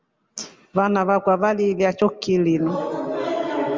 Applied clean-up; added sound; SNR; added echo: none; none; none; none.